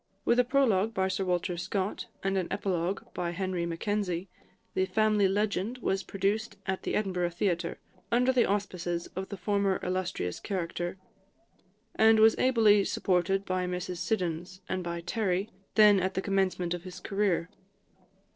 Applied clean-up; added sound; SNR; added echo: neural separator model SepFormer DNS4.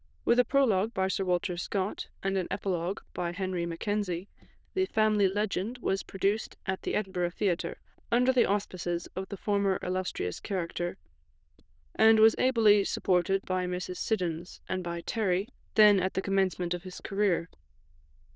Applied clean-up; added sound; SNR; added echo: neural diffusion model UNIVERSE++.